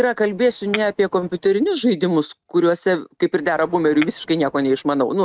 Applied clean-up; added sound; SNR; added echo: neural mask model RNNoise.